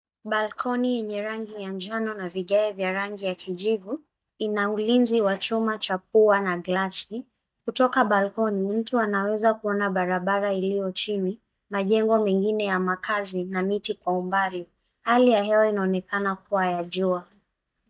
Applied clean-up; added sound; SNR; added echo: neural mask model DeepFilterNet 3.